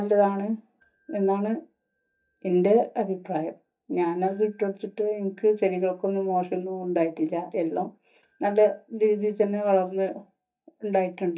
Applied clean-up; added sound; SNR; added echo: neural mask model DeepFilterNet 3.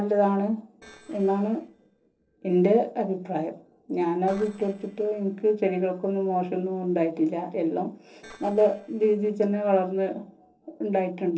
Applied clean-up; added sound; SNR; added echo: neural separator model SepFormer DNS4.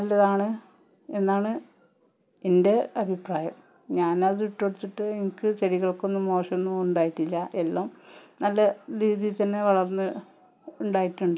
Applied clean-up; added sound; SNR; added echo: none; none; none; none.